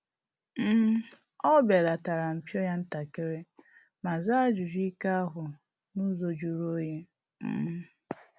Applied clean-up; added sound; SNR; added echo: none; none; none; none.